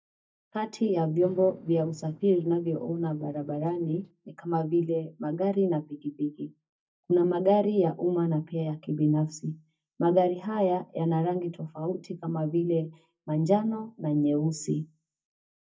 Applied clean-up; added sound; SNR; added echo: neural mask model DeepFilterNet 3.